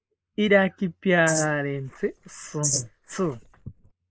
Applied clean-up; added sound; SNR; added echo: neural mask model Resemble Enhance denoiser.